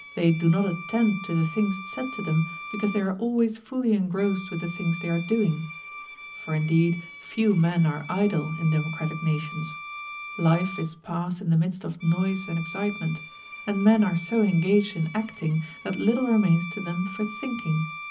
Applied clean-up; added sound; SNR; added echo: none; Bowed string instrument; 14 dB; reverberation time 0.4 s.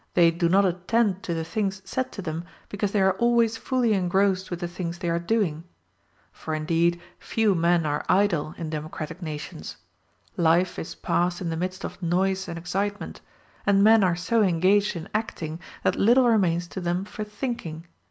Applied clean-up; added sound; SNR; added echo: none; none; none; none.